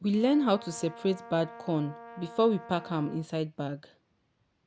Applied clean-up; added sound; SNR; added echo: none; Brass instrument; 17 dB; none.